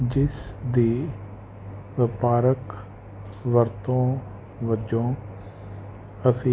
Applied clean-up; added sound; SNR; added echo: none; none; none; none.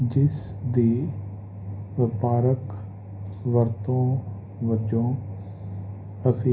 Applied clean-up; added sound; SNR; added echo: none; none; none; reverberation time 0.5 s.